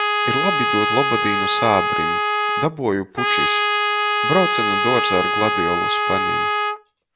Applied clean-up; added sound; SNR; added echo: none; Trumpet; -4 dB; none.